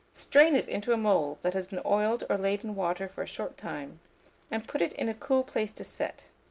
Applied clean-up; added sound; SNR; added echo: none; none; none; none.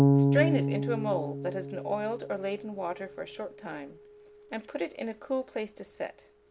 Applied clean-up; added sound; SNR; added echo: none; Bass guitar; -3 dB; none.